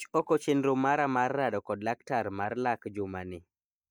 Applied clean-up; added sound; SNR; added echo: neural mask model DeepFilterNet 3.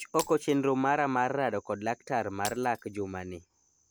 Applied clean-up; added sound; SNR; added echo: none; Shatter; 17 dB; none.